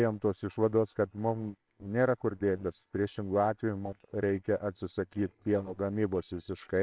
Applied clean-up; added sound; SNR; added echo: neural separator model SepFormer WHAMR!.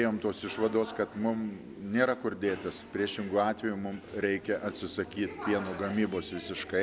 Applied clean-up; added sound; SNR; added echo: none; none; none; none.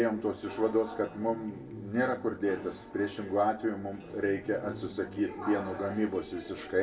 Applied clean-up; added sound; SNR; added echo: none; Electric guitar; 17 dB; reverberation time 0.2 s.